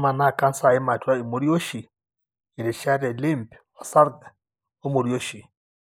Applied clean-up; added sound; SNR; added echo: neural mask model Resemble Enhance denoiser.